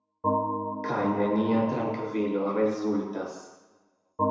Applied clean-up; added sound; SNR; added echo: none; Organ; 4 dB; reverberation time 1.0 s.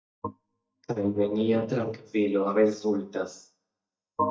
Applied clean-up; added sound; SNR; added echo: neural mask model DeepFilterNet 3.